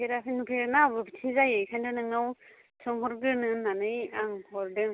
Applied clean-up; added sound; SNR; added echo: none; none; none; none.